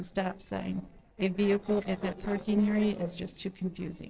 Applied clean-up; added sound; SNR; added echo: neural separator model SepFormer DNS4.